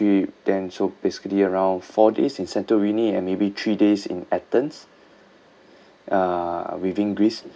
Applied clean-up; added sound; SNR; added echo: none; none; none; none.